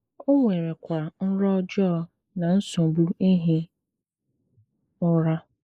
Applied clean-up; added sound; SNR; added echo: neural mask model Resemble Enhance denoiser.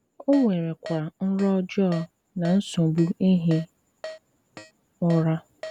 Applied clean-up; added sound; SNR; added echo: none; Keyboard (musical); 17 dB; none.